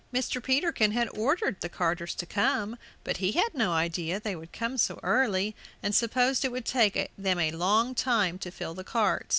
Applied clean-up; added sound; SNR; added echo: none; none; none; none.